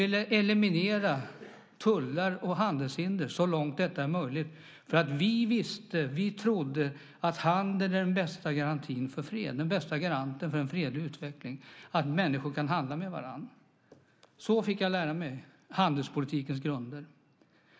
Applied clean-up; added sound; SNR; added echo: none; none; none; none.